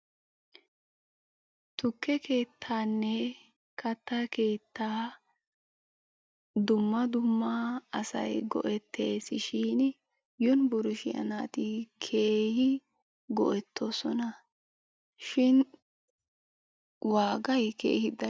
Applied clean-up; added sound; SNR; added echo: none; none; none; none.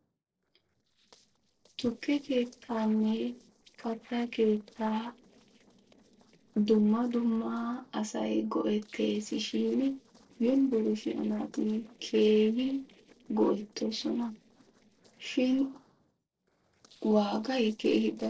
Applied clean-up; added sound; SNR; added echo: neural separator model SepFormer DNS4.